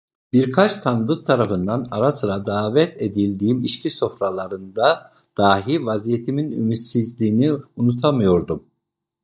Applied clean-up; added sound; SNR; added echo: neural mask model DeepFilterNet 3.